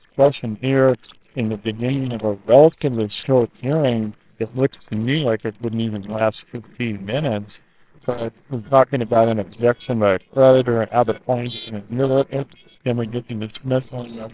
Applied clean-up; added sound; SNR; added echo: neural separator model SepFormer WHAMR!.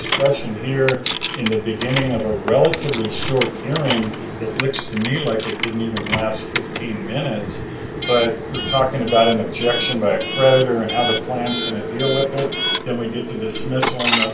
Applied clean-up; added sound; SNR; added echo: none; Coin (dropping) / Alarm; 4 dB; reverberation time 0.3 s.